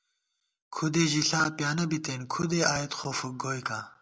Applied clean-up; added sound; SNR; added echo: none; none; none; none.